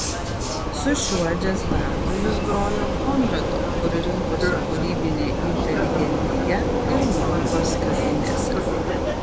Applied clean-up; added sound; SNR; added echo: none; Vehicle; -5 dB; none.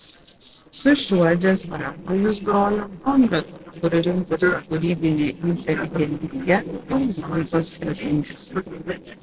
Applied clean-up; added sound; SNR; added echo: neural separator model SepFormer DNS4.